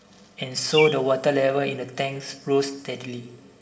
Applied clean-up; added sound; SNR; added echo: none; Bird; 8 dB; reverberation time 2.9 s.